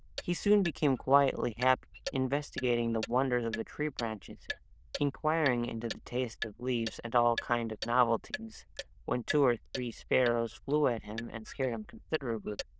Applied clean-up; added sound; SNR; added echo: neural diffusion model UNIVERSE++.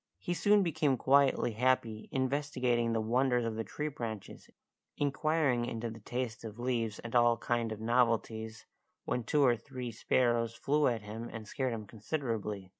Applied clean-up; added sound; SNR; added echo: none; none; none; none.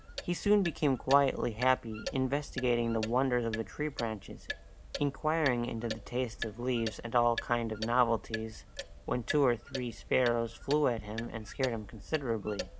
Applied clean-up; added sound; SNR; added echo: none; Clock; 12 dB; none.